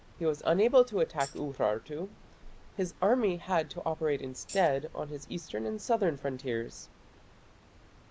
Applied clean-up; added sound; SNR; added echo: none; Tambourine; 18 dB; none.